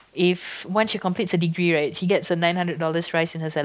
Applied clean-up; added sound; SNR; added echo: none; none; none; none.